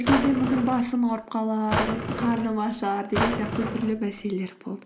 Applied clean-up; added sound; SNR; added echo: none; Drawer open or close; 4 dB; none.